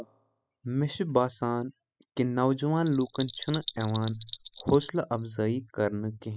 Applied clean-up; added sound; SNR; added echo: classical method spectral subtraction.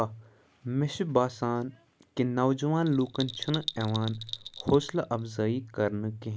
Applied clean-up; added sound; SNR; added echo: none; Bell; 11 dB; none.